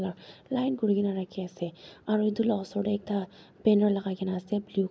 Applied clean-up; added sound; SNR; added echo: none; none; none; none.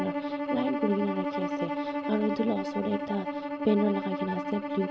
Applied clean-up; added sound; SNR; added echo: none; Bowed string instrument; 2 dB; none.